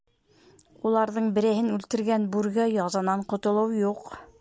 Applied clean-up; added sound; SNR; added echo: none; none; none; none.